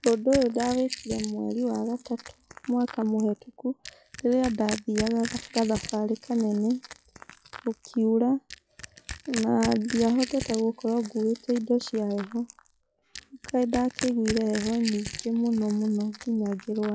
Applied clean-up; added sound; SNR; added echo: classical method log-MMSE.